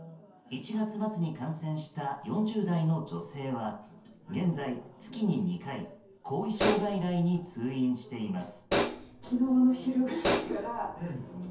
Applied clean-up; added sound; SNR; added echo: none; Hi-hat; 1 dB; reverberation time 0.5 s.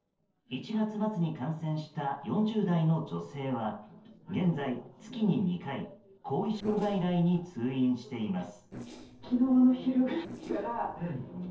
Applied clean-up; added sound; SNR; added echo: neural separator model SepFormer DNS4.